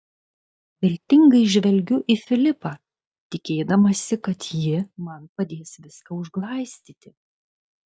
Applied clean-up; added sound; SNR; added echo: none; none; none; none.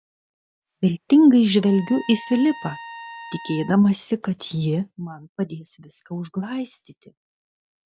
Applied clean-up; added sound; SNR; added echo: none; Trumpet; 18 dB; none.